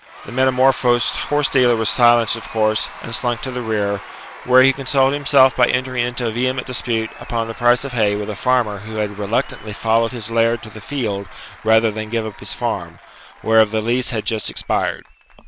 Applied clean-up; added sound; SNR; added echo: none; Applause / Crowd / Cheering; 18 dB; none.